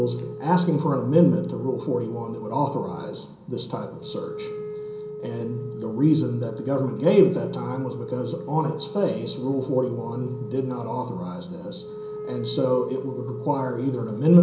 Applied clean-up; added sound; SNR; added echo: none; Wind instrument, woodwind instrument; 13 dB; reverberation time 0.6 s.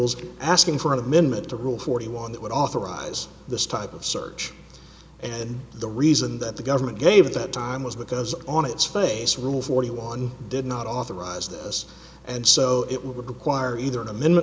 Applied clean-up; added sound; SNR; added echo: none; none; none; none.